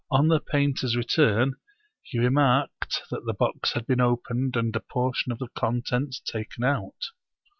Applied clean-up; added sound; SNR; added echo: none; none; none; none.